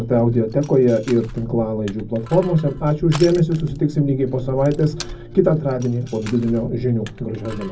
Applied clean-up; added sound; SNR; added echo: none; Crushing; 17 dB; reverberation time 0.4 s.